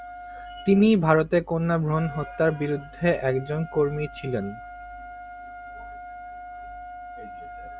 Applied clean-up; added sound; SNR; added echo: none; Trumpet; 15 dB; none.